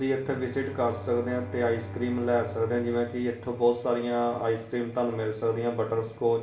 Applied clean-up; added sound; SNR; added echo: none; Bowed string instrument; 15 dB; reverberation time 0.5 s.